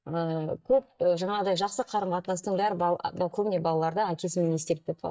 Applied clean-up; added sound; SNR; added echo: neural mask model DeepFilterNet 3.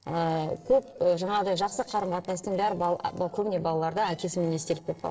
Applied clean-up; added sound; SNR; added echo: neural separator model SepFormer DNS4.